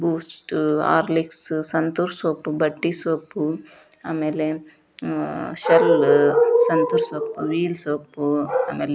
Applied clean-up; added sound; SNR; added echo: none; none; none; none.